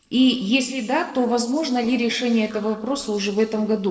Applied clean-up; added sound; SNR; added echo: neural separator model SepFormer DNS4.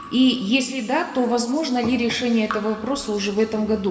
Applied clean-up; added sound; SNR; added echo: none; Raindrop / Drip; 19 dB; reverberation time 2.1 s.